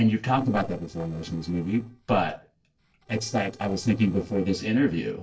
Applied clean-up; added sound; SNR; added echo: neural separator model SepFormer DNS4.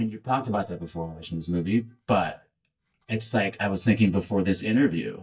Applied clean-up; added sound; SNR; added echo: neural mask model DeepFilterNet 3.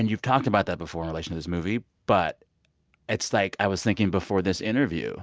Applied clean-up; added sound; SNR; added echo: none; none; none; none.